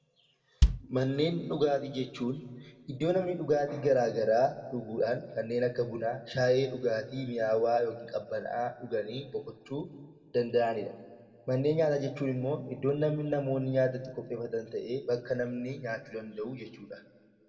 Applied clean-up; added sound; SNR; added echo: none; Bass drum; -1 dB; reverberation time 1.4 s.